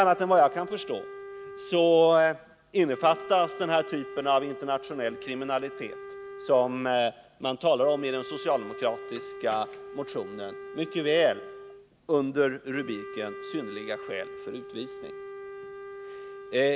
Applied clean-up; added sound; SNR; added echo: none; Wind instrument, woodwind instrument; 14 dB; none.